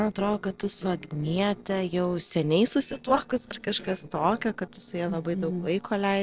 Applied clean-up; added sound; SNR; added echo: neural separator model SepFormer DNS4.